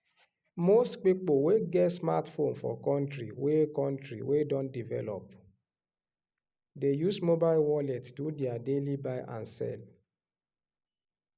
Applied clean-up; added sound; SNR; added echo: none; none; none; none.